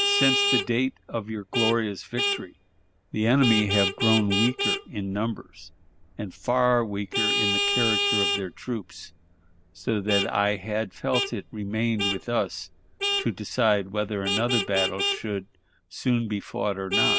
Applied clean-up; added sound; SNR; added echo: none; Vehicle horn, car horn, honking; 2 dB; none.